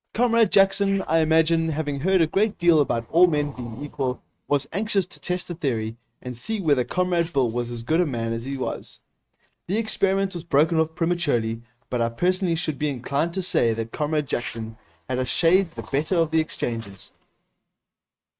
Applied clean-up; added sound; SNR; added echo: neural mask model RNNoise.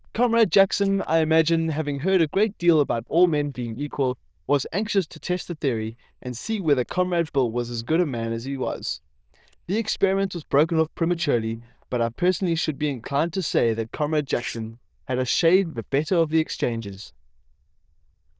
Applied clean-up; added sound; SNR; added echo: neural diffusion model UNIVERSE++.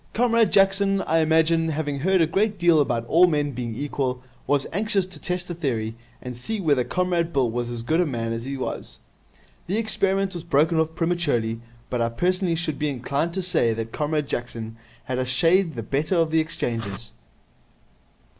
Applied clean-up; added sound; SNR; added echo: none; none; none; none.